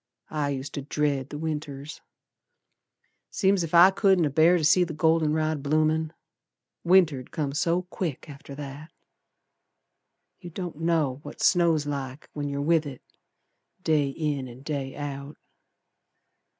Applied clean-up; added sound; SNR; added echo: none; none; none; none.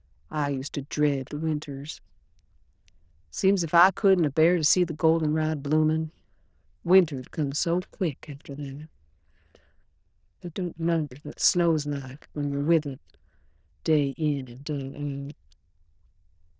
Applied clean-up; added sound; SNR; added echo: neural diffusion model UNIVERSE++.